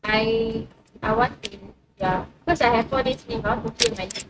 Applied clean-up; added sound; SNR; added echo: neural mask model RNNoise.